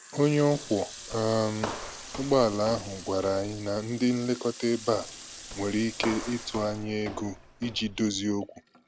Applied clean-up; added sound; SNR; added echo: none; Water tap, faucet + Walk, footsteps; 13 dB; none.